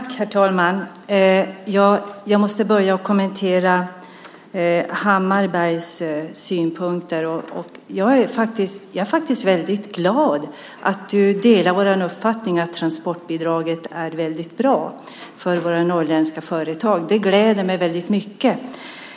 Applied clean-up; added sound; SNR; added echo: none; none; none; none.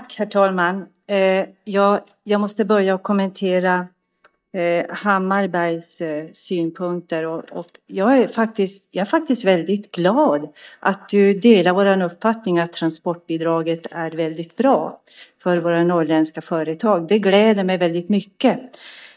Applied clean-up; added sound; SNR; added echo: neural mask model DeepFilterNet 3.